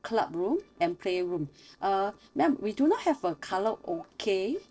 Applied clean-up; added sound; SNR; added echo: neural separator model SepFormer DNS4.